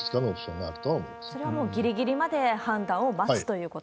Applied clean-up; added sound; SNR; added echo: none; Brass instrument; 15 dB; none.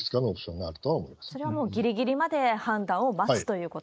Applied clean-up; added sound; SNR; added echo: neural mask model Resemble Enhance denoiser.